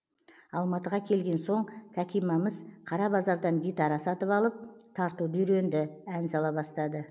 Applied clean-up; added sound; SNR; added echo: none; none; none; none.